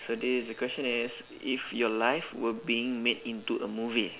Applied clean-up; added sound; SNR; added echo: none; none; none; none.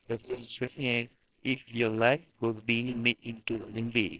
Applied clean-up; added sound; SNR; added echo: neural separator model SepFormer WHAMR!.